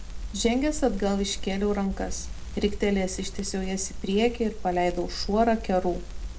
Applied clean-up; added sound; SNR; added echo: none; Crackle; 7 dB; reverberation time 0.3 s.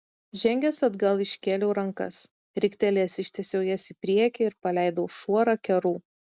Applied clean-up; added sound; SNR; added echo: none; none; none; none.